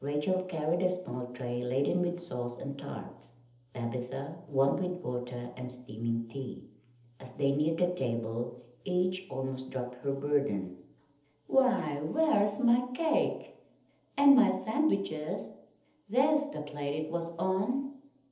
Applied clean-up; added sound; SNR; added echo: none; none; none; reverberation time 0.7 s.